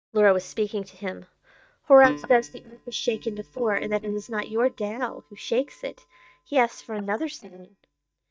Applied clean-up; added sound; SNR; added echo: neural mask model DeepFilterNet 3.